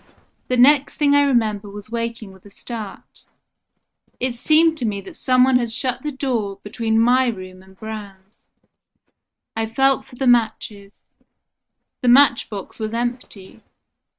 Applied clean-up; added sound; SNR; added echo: neural mask model RNNoise.